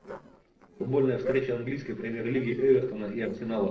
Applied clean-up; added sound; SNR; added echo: neural separator model SepFormer DNS4.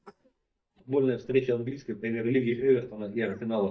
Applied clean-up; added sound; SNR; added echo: neural mask model DeepFilterNet 3.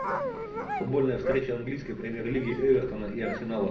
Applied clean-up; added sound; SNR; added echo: none; Dog; 7 dB; reverberation time 0.6 s.